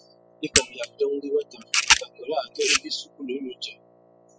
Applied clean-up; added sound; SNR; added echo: classical method spectral subtraction.